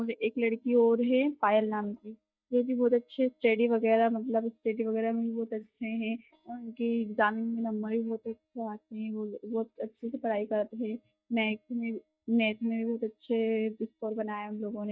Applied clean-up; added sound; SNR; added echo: neural mask model DeepFilterNet 3.